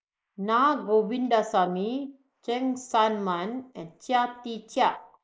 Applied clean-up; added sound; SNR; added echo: neural mask model Resemble Enhance denoiser.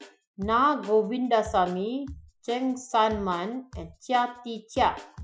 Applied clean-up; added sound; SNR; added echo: classical method Wiener filter.